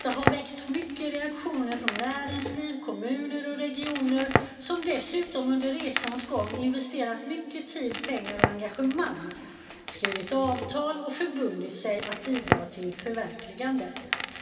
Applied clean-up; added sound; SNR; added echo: none; Crackle; 4 dB; reverberation time 2.4 s.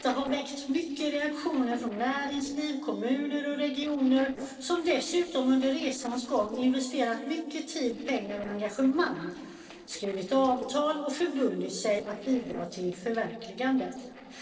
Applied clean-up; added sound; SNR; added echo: neural separator model SepFormer DNS4.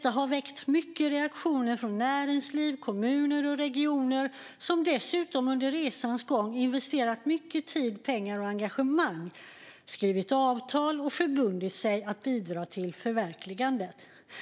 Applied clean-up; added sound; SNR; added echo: none; none; none; none.